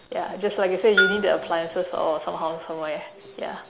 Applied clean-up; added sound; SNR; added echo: none; Bell; 4 dB; none.